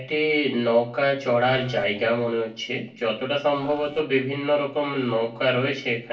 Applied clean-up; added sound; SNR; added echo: neural separator model SepFormer DNS4.